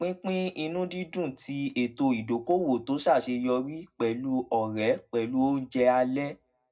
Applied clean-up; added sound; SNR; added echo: none; none; none; reverberation time 0.3 s.